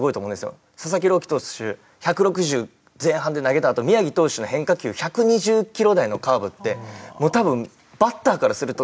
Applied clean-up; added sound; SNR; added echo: none; none; none; none.